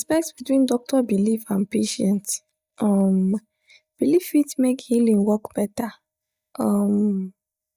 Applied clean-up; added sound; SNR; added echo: neural mask model DeepFilterNet 3.